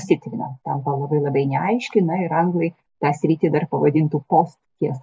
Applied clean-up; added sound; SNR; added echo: none; none; none; none.